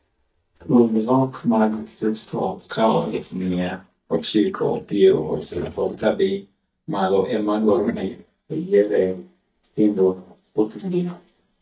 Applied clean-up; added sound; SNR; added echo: neural mask model DeepFilterNet 3.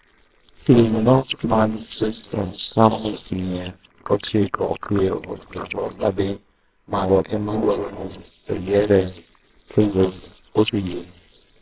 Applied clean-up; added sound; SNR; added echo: neural separator model SepFormer WHAMR!.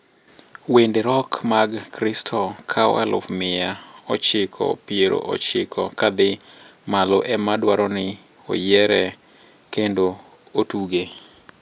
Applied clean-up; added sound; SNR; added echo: none; none; none; none.